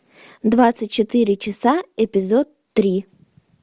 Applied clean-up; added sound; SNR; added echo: none; none; none; none.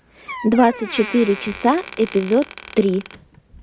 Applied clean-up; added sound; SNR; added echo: none; Door; 15 dB; none.